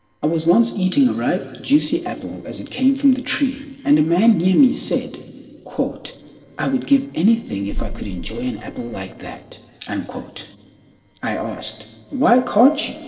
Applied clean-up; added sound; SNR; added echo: neural separator model SepFormer DNS4.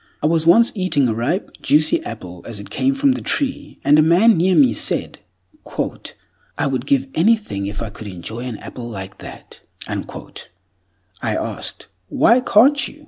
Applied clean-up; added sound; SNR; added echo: none; none; none; none.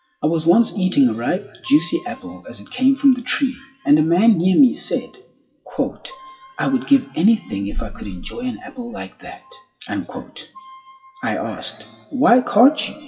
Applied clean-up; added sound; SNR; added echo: classical method WPE with log-MMSE.